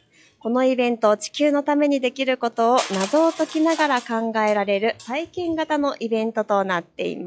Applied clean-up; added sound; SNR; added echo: classical method log-MMSE.